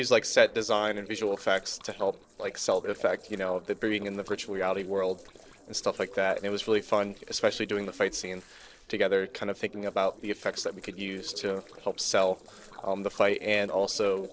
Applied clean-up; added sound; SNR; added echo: neural separator model SepFormer DNS4.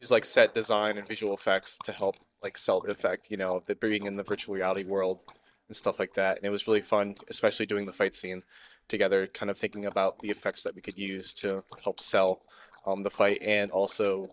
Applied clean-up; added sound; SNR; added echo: neural mask model DeepFilterNet 3.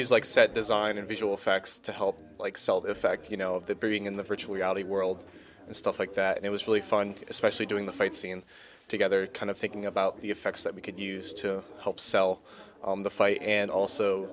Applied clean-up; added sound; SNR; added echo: none; none; none; none.